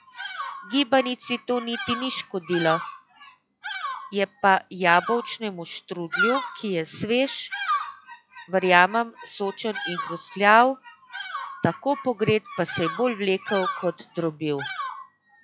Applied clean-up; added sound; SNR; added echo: classical method log-MMSE.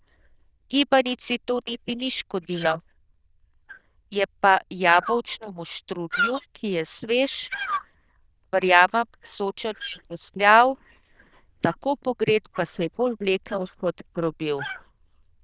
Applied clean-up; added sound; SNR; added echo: neural diffusion model UNIVERSE++.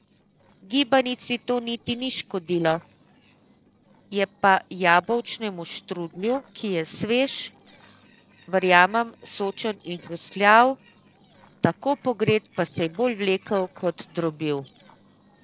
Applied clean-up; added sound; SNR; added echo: neural separator model SepFormer DNS4.